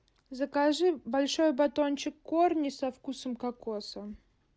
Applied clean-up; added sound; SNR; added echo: none; none; none; none.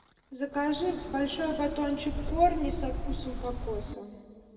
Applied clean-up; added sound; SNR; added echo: none; Bird; 5 dB; reverberation time 1.9 s.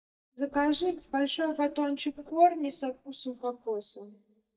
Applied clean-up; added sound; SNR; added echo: neural mask model DeepFilterNet 3.